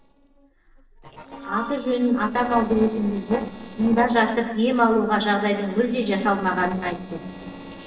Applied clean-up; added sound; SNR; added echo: neural separator model SepFormer DNS4.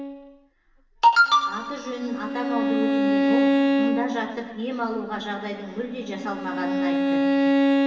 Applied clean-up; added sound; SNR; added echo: none; Bowed string instrument; -3 dB; reverberation time 2.7 s.